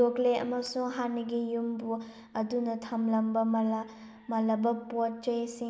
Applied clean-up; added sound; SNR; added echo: none; none; none; none.